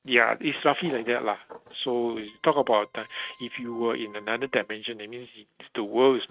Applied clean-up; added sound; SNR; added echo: neural mask model RNNoise.